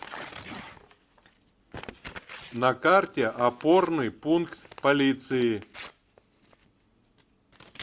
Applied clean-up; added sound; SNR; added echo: none; Crumpling, crinkling / Tearing; 19 dB; none.